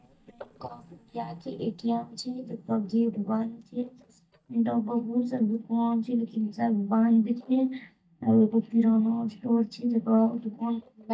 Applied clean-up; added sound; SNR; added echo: neural mask model DeepFilterNet 3.